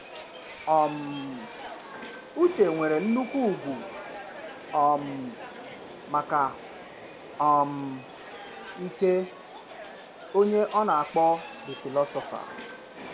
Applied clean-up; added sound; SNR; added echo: none; Subway, metro, underground; 14 dB; reverberation time 0.7 s.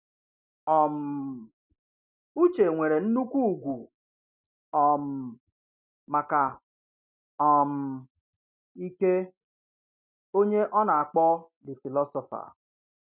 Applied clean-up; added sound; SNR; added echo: none; none; none; none.